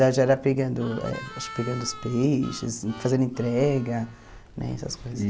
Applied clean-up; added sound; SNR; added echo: none; Harmonica; 17 dB; none.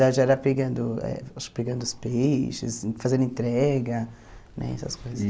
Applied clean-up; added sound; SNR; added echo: none; none; none; none.